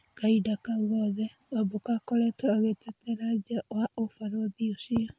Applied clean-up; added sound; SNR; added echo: none; none; none; none.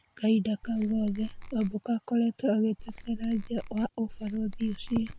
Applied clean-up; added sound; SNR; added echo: none; Squeak / Tools; 11 dB; none.